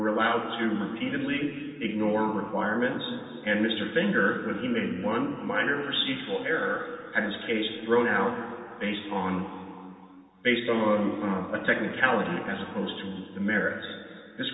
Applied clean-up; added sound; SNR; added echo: none; none; none; reverberation time 2.6 s.